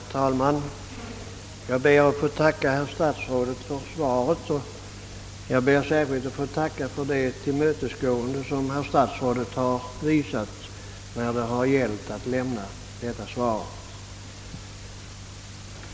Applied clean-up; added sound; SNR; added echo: none; none; none; none.